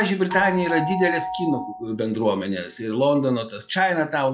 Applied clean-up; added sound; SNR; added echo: classical method log-MMSE.